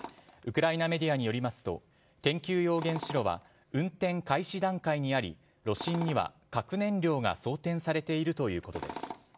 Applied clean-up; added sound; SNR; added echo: none; Tools; 17 dB; none.